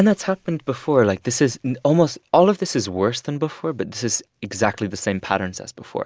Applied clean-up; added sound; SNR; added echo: none; none; none; none.